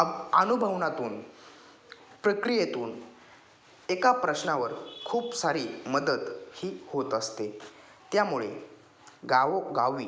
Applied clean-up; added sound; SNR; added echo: none; none; none; none.